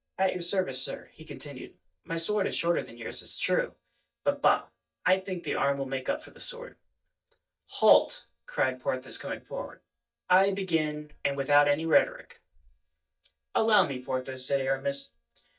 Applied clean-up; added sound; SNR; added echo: neural mask model DeepFilterNet 3.